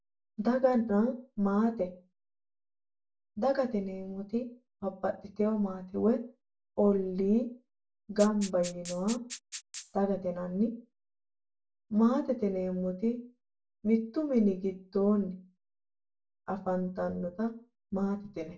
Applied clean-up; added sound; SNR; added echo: none; Rattle (instrument); 13 dB; reverberation time 0.2 s.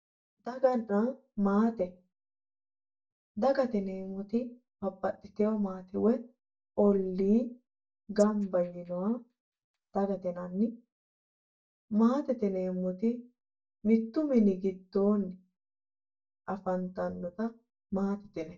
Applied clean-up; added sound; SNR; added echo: neural mask model DeepFilterNet 3.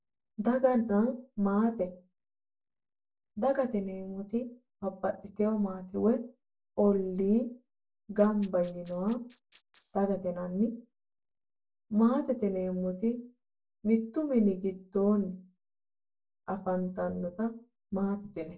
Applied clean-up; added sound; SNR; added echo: neural separator model SepFormer DNS4.